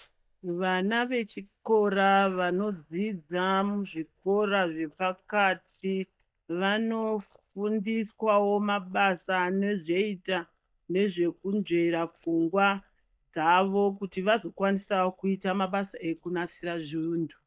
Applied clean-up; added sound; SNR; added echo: neural mask model DeepFilterNet 3.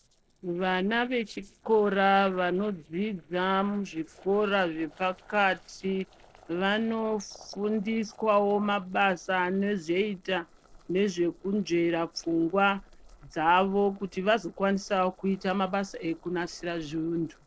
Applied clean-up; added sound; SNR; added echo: neural separator model SepFormer DNS4.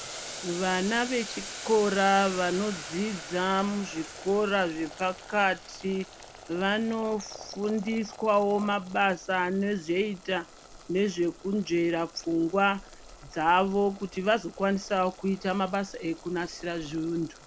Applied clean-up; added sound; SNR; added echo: none; Boiling; 15 dB; none.